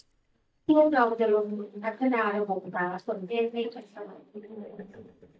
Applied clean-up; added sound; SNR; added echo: neural mask model DeepFilterNet 3.